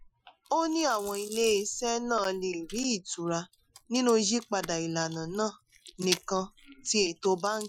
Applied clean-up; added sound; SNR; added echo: classical method Wiener filter.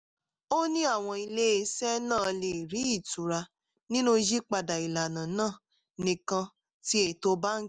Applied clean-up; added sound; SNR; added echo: none; none; none; none.